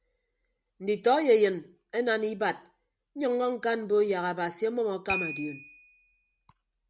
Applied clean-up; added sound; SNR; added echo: none; Piano; 16 dB; none.